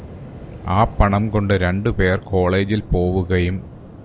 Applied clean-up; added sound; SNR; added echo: none; Waves, surf; 17 dB; none.